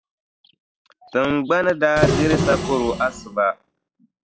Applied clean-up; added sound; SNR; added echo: classical method log-MMSE.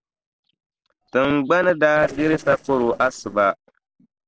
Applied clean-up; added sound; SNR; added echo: neural separator model SepFormer DNS4.